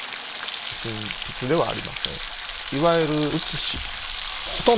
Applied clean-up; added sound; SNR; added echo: none; Frying (food); 1 dB; none.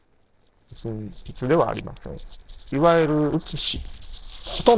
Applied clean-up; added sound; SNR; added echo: neural separator model SepFormer DNS4.